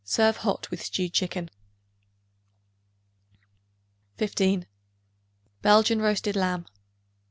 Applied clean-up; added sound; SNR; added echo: none; none; none; none.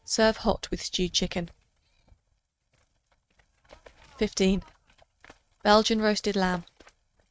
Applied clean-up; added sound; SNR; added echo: neural mask model RNNoise.